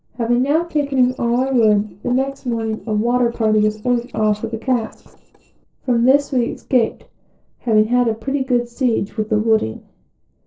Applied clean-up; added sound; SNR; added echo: neural separator model SepFormer DNS4.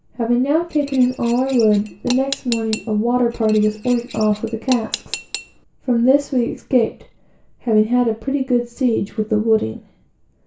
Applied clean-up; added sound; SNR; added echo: none; Cutlery, silverware / Dishes, pots, and pans; 14 dB; reverberation time 0.3 s.